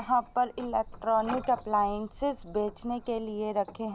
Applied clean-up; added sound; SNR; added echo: none; Wind; 19 dB; none.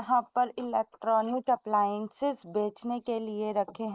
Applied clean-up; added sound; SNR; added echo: neural mask model Resemble Enhance denoiser.